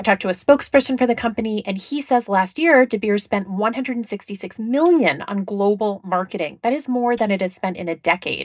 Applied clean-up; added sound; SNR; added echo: neural mask model DeepFilterNet 3.